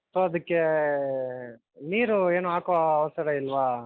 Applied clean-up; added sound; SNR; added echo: none; none; none; none.